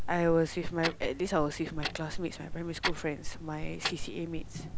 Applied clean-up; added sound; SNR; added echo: none; Clock; 4 dB; none.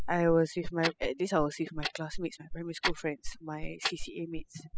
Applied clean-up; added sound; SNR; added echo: classical method spectral subtraction.